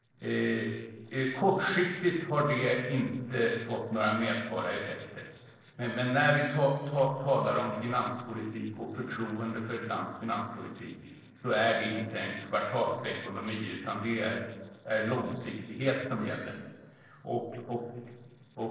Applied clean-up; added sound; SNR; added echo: neural separator model SepFormer DNS4.